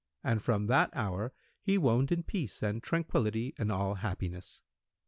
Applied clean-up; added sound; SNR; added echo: none; none; none; none.